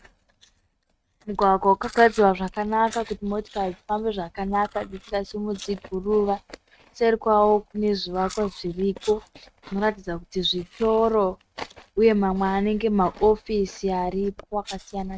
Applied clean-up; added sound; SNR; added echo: neural mask model RNNoise.